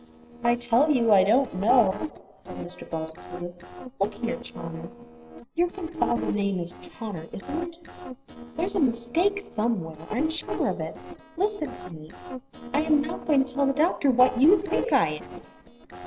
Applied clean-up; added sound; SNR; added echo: neural separator model SepFormer DNS4.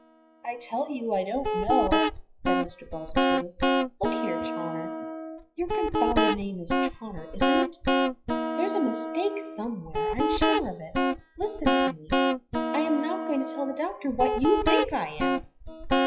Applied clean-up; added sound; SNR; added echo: classical method WPE with log-MMSE.